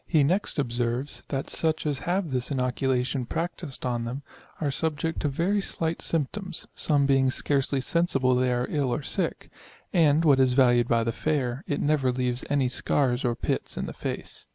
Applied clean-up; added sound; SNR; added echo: none; none; none; none.